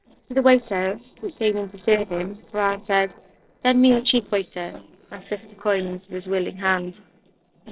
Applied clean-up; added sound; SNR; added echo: neural separator model SepFormer DNS4.